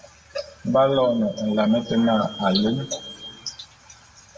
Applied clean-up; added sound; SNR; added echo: none; Squeak / Vehicle; 19 dB; reverberation time 0.9 s.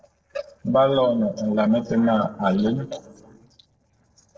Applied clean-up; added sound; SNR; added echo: neural separator model SepFormer DNS4.